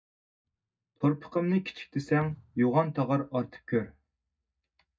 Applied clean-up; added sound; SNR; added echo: neural mask model DeepFilterNet 3.